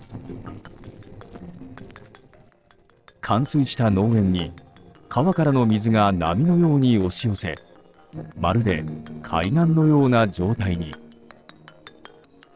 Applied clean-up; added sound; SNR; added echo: neural separator model SepFormer DNS4.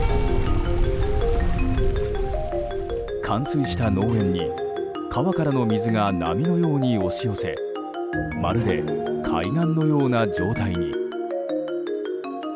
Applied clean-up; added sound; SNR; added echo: none; Keyboard (musical); 13 dB; none.